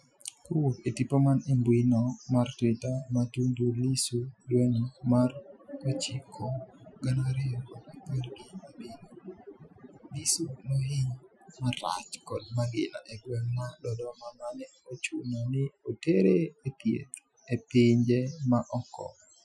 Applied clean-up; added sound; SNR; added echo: classical method Wiener filter.